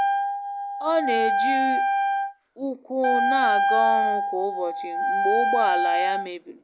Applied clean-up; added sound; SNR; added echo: none; Wind instrument, woodwind instrument; -5 dB; none.